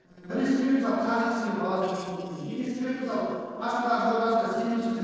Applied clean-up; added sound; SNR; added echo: neural separator model SepFormer DNS4.